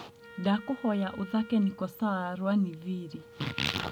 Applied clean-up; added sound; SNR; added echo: none; Wind instrument, woodwind instrument; 19 dB; none.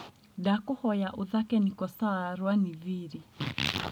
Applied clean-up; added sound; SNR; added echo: none; none; none; none.